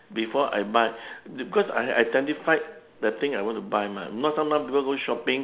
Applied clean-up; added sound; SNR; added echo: none; none; none; none.